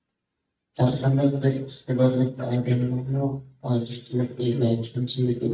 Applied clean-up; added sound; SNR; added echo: neural mask model DeepFilterNet 3.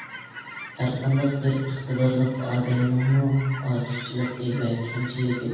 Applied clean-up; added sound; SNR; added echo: none; Chirp, tweet / Fowl; 15 dB; reverberation time 1.2 s.